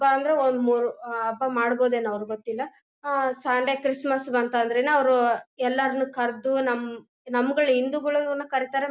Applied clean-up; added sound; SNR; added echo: none; none; none; none.